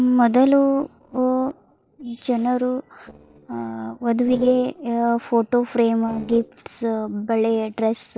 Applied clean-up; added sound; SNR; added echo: neural separator model SepFormer DNS4.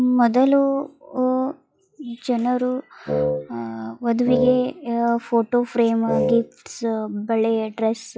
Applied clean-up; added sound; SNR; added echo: classical method log-MMSE.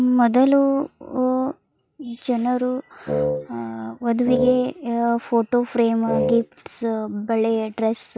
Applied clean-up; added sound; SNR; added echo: neural mask model RNNoise.